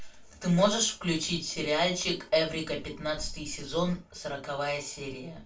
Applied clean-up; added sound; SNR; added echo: none; none; none; reverberation time 0.2 s.